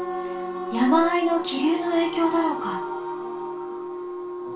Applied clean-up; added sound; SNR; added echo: none; Wind instrument, woodwind instrument; 8 dB; reverberation time 0.3 s.